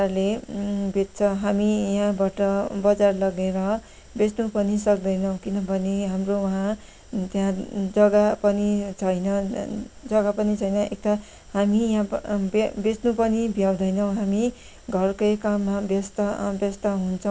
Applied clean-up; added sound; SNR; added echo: none; none; none; none.